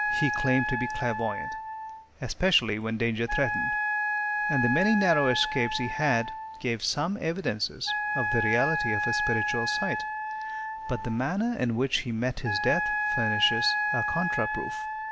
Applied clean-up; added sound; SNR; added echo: none; Wind instrument, woodwind instrument; 1 dB; none.